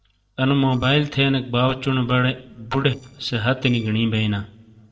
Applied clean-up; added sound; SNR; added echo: neural separator model SepFormer DNS4.